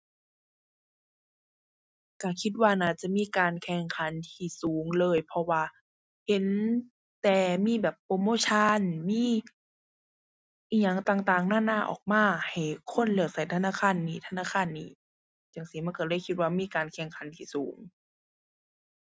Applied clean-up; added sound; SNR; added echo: none; none; none; none.